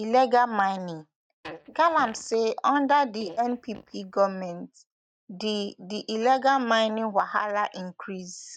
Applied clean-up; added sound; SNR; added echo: neural mask model DeepFilterNet 3.